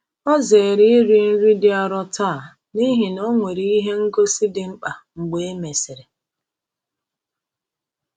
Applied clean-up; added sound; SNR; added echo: none; none; none; none.